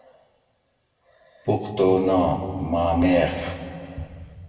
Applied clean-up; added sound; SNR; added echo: none; none; none; reverberation time 2.2 s.